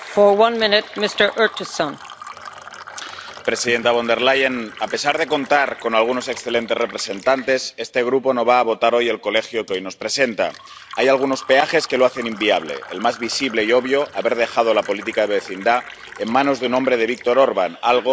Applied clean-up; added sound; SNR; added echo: none; Fill (with liquid); 19 dB; none.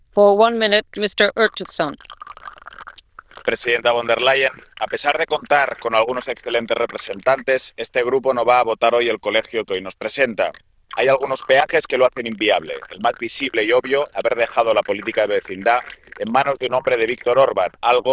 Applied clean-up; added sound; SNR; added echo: neural diffusion model UNIVERSE++.